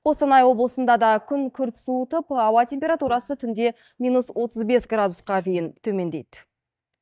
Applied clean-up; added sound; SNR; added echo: neural mask model DeepFilterNet 3.